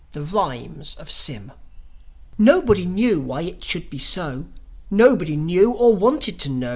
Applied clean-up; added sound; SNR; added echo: none; none; none; none.